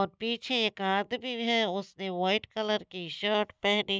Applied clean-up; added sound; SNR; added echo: none; none; none; none.